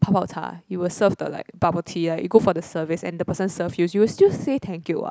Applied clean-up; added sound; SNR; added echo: none; none; none; none.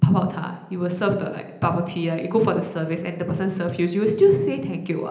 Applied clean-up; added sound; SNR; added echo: none; none; none; reverberation time 0.9 s.